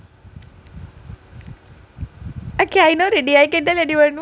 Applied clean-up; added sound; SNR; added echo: none; none; none; none.